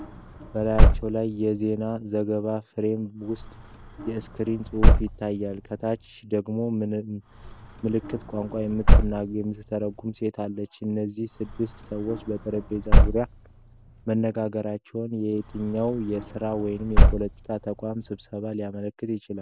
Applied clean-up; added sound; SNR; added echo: none; Slam / Car; -5 dB; none.